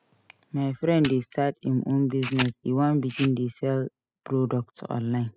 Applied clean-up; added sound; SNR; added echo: classical method spectral subtraction.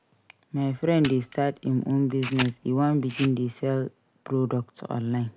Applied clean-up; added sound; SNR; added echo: none; Camera; 11 dB; none.